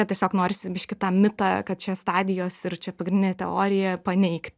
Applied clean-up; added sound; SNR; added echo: none; none; none; none.